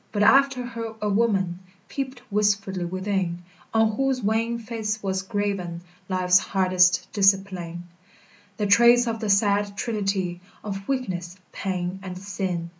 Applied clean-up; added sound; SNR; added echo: none; none; none; none.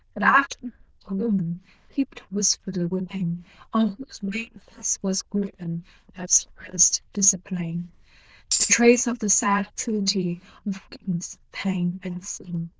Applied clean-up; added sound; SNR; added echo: neural diffusion model UNIVERSE++.